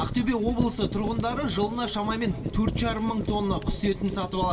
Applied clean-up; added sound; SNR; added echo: none; Fire; 5 dB; reverberation time 2.0 s.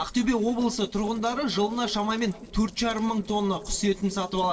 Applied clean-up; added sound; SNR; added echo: neural separator model SepFormer DNS4.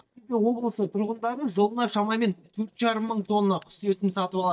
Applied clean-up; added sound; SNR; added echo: neural mask model DeepFilterNet 3.